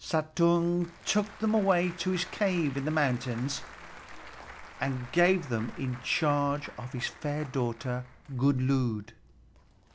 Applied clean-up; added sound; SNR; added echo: none; Applause / Crowd; 17 dB; none.